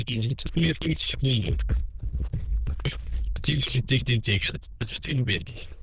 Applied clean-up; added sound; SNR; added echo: neural diffusion model UNIVERSE++.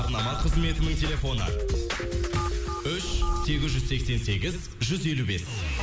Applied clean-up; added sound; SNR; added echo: none; Boom; 3 dB; none.